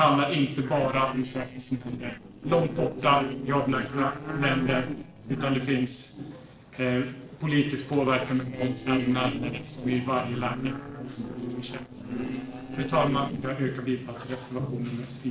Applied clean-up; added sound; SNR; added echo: neural separator model SepFormer DNS4.